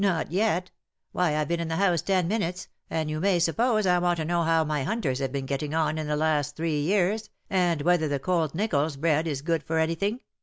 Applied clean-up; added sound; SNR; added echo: none; none; none; none.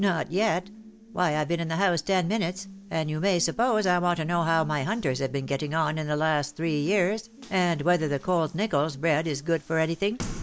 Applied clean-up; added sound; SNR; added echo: none; Water tap, faucet; 18 dB; none.